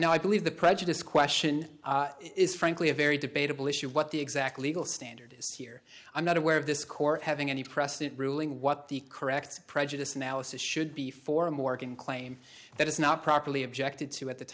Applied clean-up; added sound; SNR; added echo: none; none; none; none.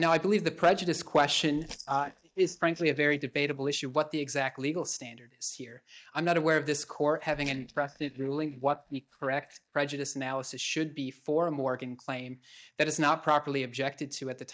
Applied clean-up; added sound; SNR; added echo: neural mask model DeepFilterNet 3.